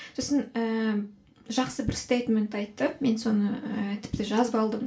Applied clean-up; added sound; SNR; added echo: none; none; none; reverberation time 0.3 s.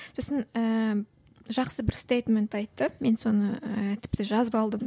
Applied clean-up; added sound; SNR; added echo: none; none; none; none.